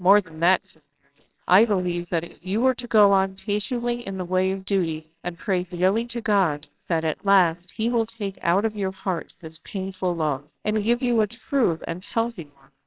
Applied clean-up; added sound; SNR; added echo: neural separator model SepFormer WHAMR!.